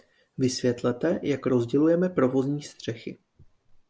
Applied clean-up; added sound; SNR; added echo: none; none; none; none.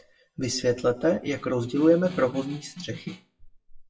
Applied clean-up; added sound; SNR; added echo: classical method WPE with log-MMSE.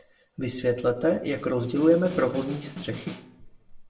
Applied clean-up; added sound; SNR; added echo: none; Snare drum; 13 dB; reverberation time 0.6 s.